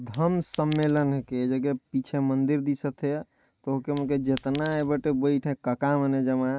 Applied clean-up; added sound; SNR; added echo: neural mask model RNNoise.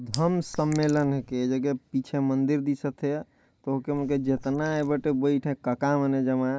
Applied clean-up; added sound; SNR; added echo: neural mask model Resemble Enhance denoiser.